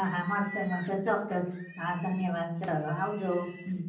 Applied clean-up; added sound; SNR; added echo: none; Livestock, farm animals, working animals; 16 dB; reverberation time 0.6 s.